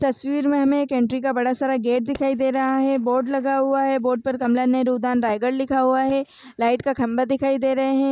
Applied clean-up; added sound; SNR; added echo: neural mask model DeepFilterNet 3.